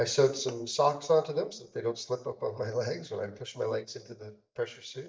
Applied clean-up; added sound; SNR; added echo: neural mask model DeepFilterNet 3.